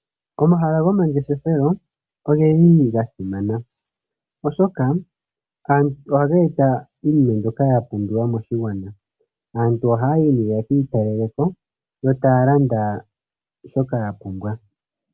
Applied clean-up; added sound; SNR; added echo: none; none; none; none.